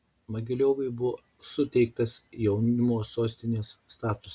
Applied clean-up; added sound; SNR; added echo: none; none; none; none.